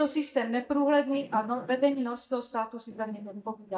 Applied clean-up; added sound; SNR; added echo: neural mask model DeepFilterNet 3.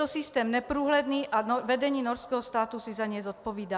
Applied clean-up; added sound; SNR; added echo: none; none; none; none.